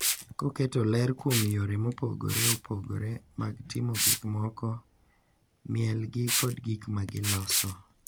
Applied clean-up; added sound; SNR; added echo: none; Liquid; 4 dB; none.